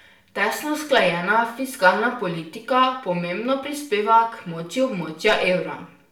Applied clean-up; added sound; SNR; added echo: none; none; none; reverberation time 0.5 s.